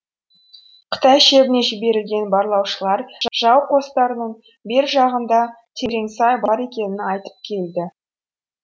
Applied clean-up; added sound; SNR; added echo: none; none; none; none.